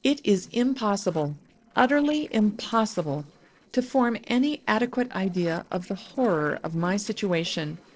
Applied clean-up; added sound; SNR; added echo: neural separator model SepFormer DNS4.